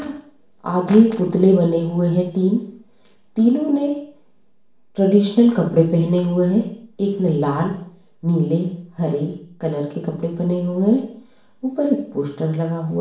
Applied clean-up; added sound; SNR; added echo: none; none; none; reverberation time 0.6 s.